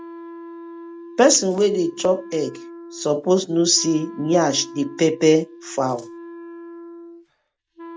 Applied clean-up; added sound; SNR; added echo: none; Scissors + Wind instrument, woodwind instrument; 17 dB; none.